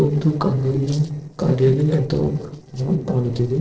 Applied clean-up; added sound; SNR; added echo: neural separator model SepFormer DNS4.